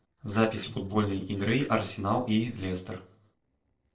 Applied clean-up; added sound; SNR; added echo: neural separator model SepFormer DNS4.